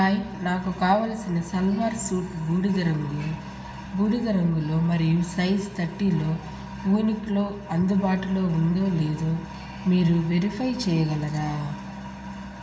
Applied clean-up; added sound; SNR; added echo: none; none; none; reverberation time 1.6 s.